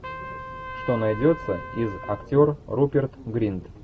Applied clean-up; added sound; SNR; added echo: none; Trumpet; 14 dB; none.